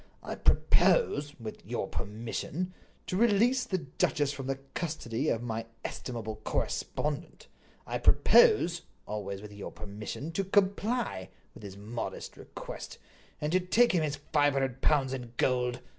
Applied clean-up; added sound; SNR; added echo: none; none; none; none.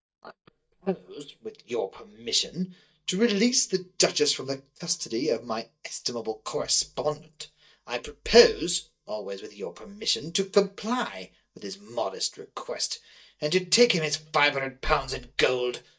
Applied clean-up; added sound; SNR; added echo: neural mask model DeepFilterNet 3.